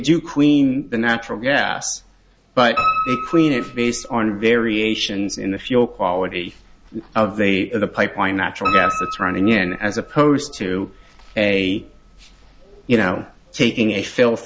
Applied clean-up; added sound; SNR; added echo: none; Piano; 11 dB; none.